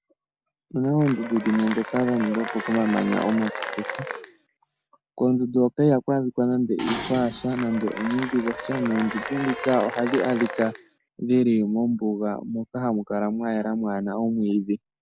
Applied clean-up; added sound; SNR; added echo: none; Dishes, pots, and pans + Applause / Cheering; 9 dB; none.